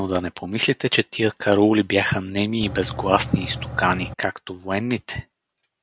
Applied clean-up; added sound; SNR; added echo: none; Engine / Truck / Car; 9 dB; none.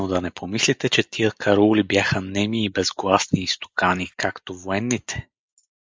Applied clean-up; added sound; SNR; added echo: neural mask model Resemble Enhance denoiser.